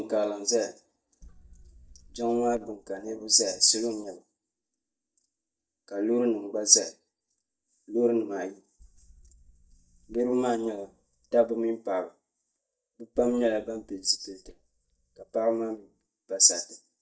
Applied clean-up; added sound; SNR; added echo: neural mask model DeepFilterNet 3.